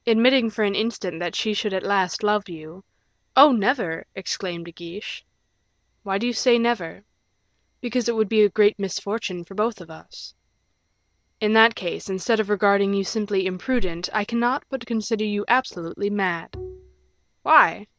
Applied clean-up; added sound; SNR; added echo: none; Bowed string instrument; 17 dB; none.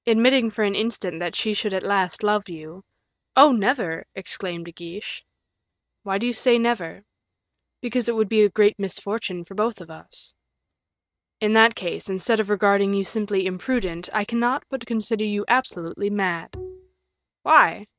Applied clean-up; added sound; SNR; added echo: neural mask model RNNoise.